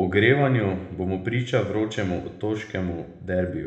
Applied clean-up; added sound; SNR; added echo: none; none; none; reverberation time 0.9 s.